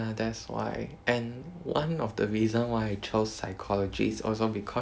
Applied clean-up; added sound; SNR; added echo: none; none; none; none.